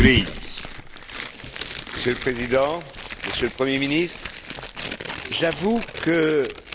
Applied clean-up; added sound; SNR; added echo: none; Tearing; 10 dB; none.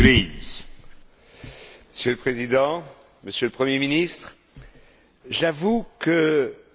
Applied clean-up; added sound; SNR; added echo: none; none; none; none.